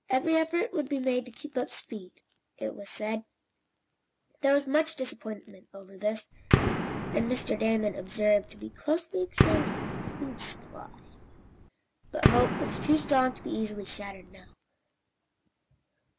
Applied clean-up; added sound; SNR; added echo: none; Gunshot, gunfire; 0 dB; none.